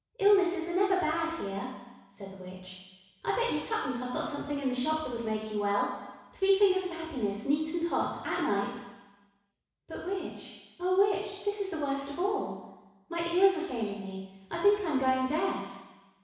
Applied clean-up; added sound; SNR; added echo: none; none; none; reverberation time 1.1 s.